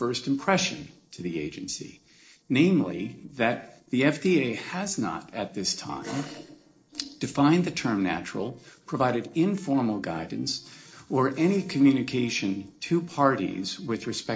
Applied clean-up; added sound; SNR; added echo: neural separator model SepFormer DNS4.